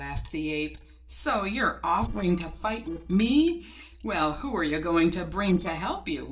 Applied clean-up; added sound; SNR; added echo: neural separator model SepFormer DNS4.